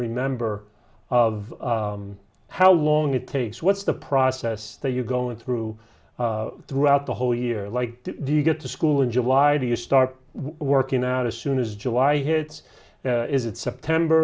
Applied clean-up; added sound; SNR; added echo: none; none; none; none.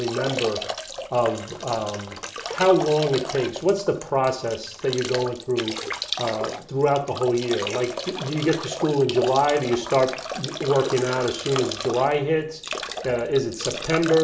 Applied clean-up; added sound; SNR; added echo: none; Drip / Trickle, dribble / Bathtub (filling or washing); 9 dB; reverberation time 0.6 s.